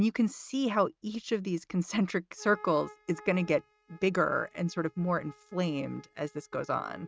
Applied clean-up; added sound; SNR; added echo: neural mask model RNNoise.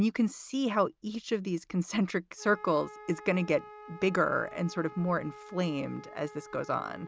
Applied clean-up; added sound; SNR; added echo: none; Wind instrument, woodwind instrument; 19 dB; none.